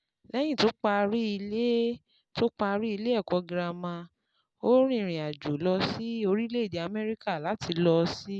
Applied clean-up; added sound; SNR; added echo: none; none; none; none.